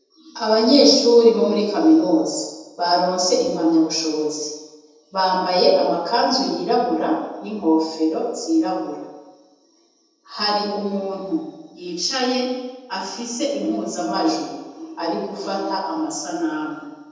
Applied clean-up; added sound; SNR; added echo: none; none; none; reverberation time 1.1 s.